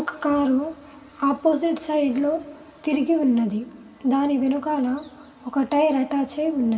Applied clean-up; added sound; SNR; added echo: none; none; none; reverberation time 3.0 s.